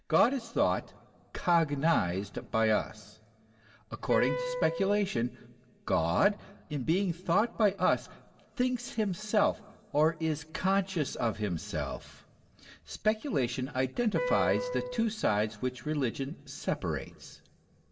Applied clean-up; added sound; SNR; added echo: none; Wind instrument, woodwind instrument; 5 dB; reverberation time 0.3 s.